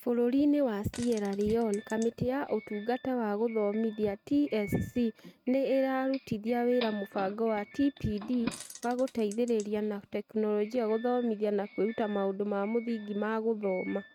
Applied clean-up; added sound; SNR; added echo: neural mask model RNNoise.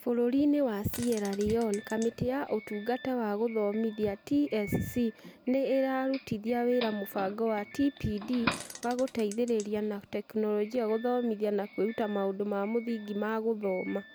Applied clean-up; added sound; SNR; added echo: none; Fart + Doorbell; 16 dB; none.